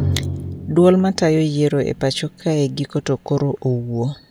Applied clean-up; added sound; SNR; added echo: none; Drum; 11 dB; none.